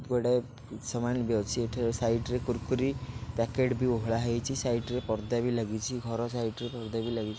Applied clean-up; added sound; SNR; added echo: none; none; none; none.